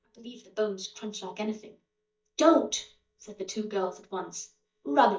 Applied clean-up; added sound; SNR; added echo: neural mask model DeepFilterNet 3.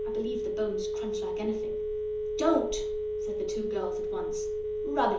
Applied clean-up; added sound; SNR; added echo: none; Telephone; -2 dB; reverberation time 0.6 s.